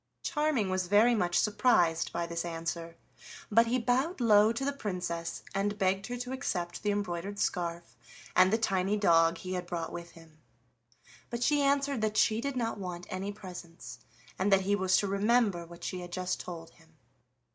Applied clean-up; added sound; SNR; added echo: none; none; none; none.